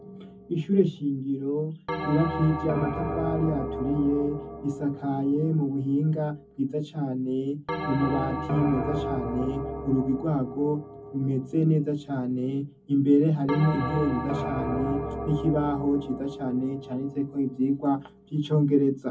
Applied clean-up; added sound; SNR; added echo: none; Bell; 8 dB; reverberation time 0.3 s.